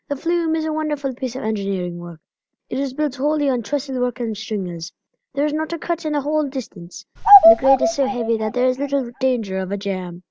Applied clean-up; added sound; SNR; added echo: none; Bird vocalization, bird call, bird song; -5 dB; none.